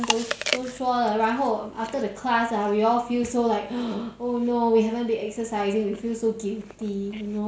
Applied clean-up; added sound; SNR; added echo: none; Chewing, mastication; 12 dB; none.